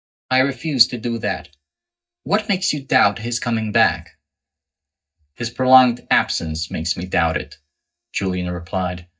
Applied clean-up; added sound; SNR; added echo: neural mask model DeepFilterNet 3.